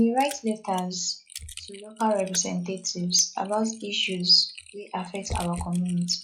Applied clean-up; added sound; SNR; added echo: classical method log-MMSE.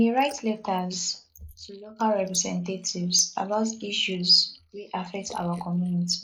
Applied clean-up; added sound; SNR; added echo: neural mask model Resemble Enhance denoiser.